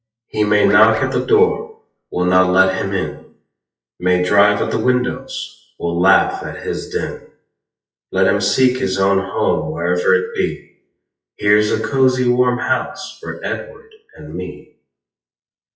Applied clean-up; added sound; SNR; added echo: classical method WPE with log-MMSE.